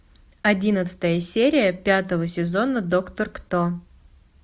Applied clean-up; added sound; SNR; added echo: none; none; none; none.